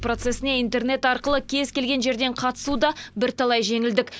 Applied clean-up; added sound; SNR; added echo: none; Whoosh, swoosh, swish + Bowed string instrument; 15 dB; none.